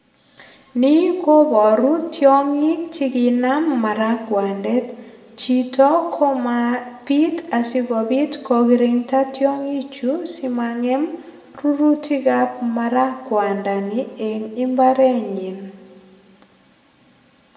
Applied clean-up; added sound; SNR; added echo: none; none; none; reverberation time 1.6 s.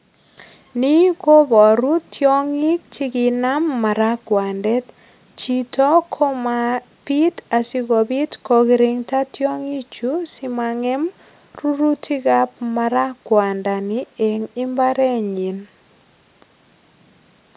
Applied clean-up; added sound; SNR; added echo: none; none; none; none.